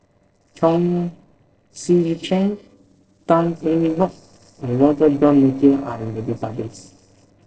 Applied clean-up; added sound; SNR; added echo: neural separator model SepFormer DNS4.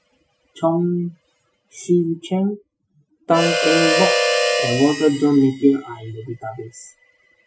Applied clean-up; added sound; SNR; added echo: classical method Wiener filter.